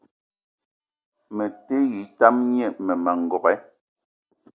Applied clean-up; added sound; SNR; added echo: none; none; none; none.